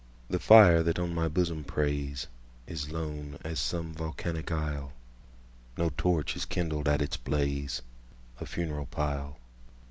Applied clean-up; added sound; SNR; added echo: none; none; none; none.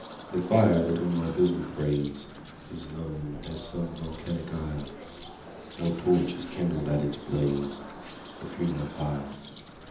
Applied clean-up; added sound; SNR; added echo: none; Bird; 14 dB; reverberation time 0.8 s.